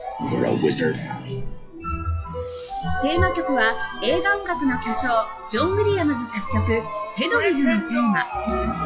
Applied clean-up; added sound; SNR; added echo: classical method log-MMSE.